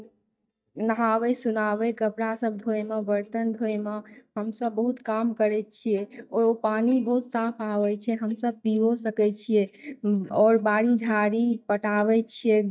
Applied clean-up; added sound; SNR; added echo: neural mask model DeepFilterNet 3.